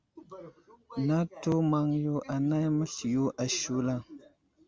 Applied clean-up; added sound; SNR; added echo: none; none; none; none.